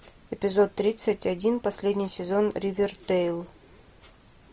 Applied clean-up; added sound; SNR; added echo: none; none; none; none.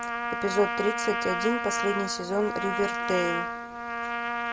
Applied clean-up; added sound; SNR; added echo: none; Trumpet; 1 dB; none.